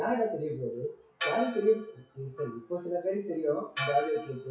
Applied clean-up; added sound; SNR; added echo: classical method WPE with log-MMSE.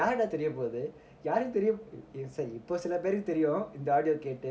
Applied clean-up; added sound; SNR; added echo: none; none; none; none.